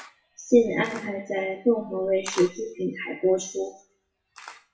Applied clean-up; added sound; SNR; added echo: classical method WPE with log-MMSE.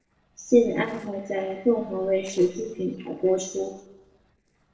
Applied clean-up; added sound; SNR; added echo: neural separator model SepFormer DNS4.